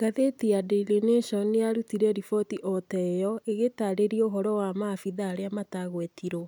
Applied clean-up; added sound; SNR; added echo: none; none; none; none.